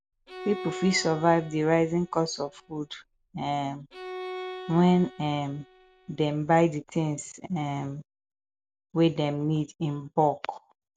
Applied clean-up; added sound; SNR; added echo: none; Bowed string instrument; 14 dB; none.